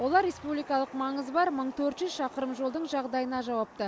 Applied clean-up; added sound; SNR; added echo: none; none; none; none.